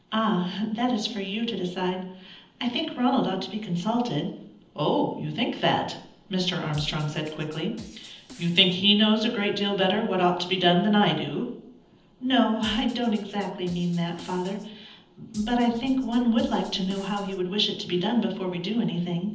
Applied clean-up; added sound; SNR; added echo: neural separator model SepFormer DNS4.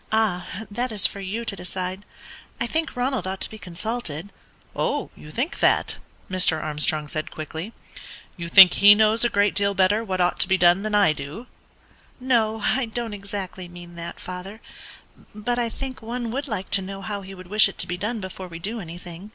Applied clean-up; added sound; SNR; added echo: none; none; none; none.